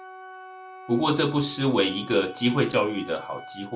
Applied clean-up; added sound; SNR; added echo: none; Wind instrument, woodwind instrument; 17 dB; none.